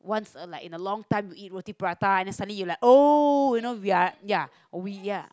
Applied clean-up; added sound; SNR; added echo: none; none; none; none.